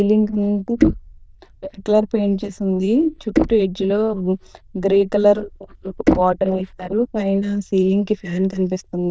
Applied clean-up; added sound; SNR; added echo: neural diffusion model UNIVERSE++.